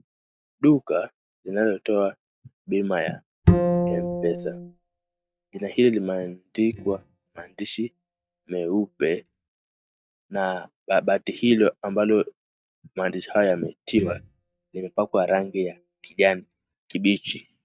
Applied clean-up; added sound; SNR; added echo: neural mask model DeepFilterNet 3.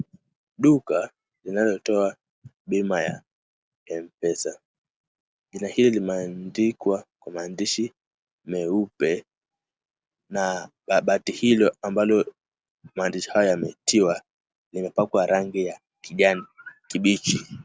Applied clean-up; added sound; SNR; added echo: none; none; none; none.